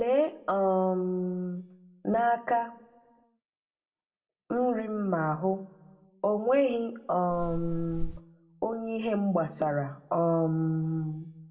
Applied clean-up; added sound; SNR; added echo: none; Wind; 4 dB; reverberation time 0.6 s.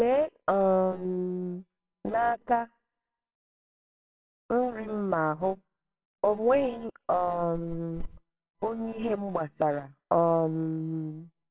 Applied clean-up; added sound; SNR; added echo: neural separator model SepFormer WHAMR!.